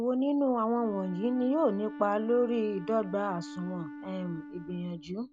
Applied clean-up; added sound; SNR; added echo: none; Wind instrument, woodwind instrument; 13 dB; none.